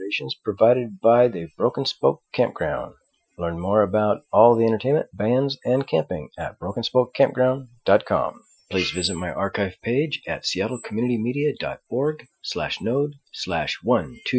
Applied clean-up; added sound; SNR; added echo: classical method Wiener filter.